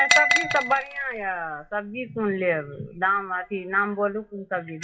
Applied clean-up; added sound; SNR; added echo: classical method WPE with log-MMSE.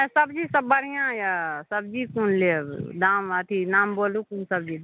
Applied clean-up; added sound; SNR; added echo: none; none; none; none.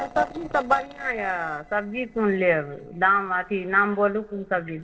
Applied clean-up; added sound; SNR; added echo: neural separator model SepFormer DNS4.